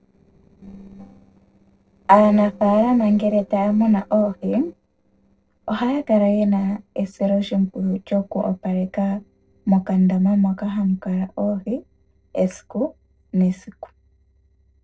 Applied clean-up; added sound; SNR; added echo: neural separator model SepFormer DNS4.